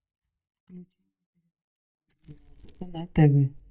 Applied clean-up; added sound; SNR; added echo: neural mask model DeepFilterNet 3.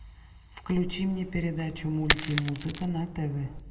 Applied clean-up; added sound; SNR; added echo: none; Coin (dropping); 0 dB; reverberation time 0.5 s.